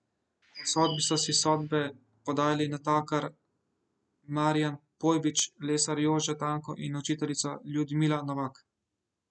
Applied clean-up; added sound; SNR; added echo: none; Bird; 12 dB; none.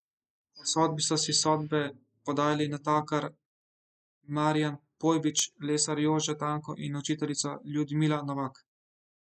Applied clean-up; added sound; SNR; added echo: neural mask model Resemble Enhance denoiser.